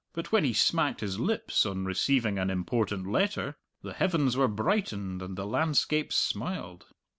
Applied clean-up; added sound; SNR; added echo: none; none; none; none.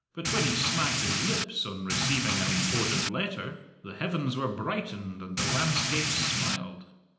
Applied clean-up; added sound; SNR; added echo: none; Rain; -4 dB; reverberation time 0.9 s.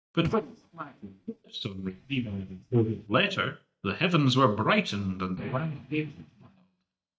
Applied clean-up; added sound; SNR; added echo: neural mask model DeepFilterNet 3.